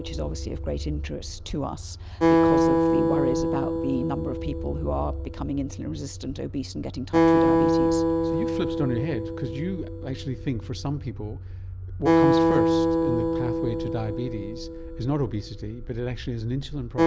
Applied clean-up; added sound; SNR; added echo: none; Acoustic guitar; -4 dB; none.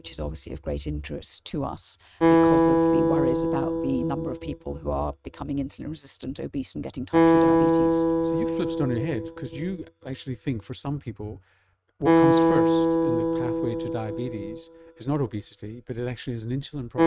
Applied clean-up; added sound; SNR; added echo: neural mask model RNNoise.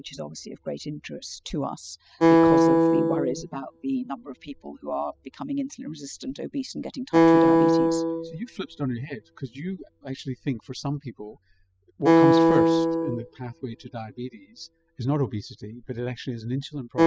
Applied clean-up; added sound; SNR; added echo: classical method spectral subtraction.